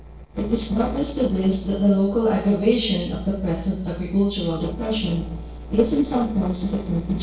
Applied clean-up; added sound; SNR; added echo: neural separator model SepFormer DNS4.